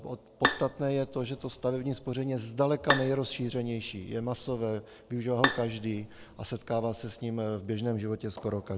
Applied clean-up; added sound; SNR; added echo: none; Bowed string instrument; 4 dB; none.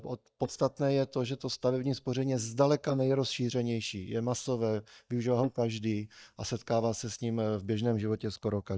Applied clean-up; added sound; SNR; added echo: neural mask model DeepFilterNet 3.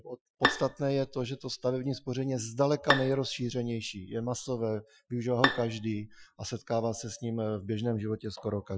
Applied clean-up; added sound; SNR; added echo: classical method Wiener filter.